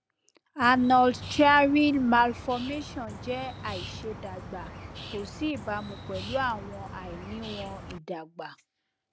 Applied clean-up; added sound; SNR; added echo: none; Bird; 13 dB; none.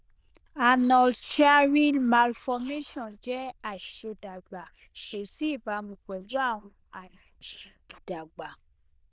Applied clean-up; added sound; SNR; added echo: neural diffusion model UNIVERSE++.